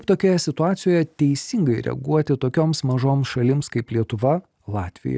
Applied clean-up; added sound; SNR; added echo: none; none; none; none.